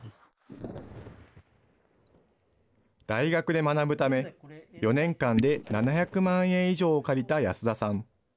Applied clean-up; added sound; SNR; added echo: neural mask model Resemble Enhance denoiser.